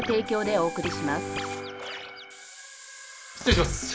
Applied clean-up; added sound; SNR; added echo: none; Hiss + Alarm; 16 dB; none.